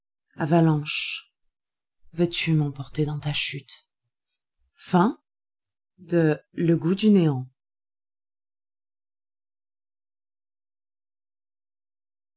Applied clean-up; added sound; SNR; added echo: none; none; none; none.